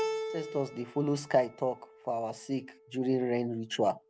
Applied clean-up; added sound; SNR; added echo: none; Keyboard (musical); 10 dB; none.